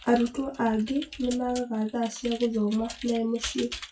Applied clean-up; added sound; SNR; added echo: classical method WPE with log-MMSE.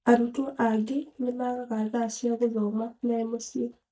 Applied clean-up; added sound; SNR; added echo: neural mask model DeepFilterNet 3.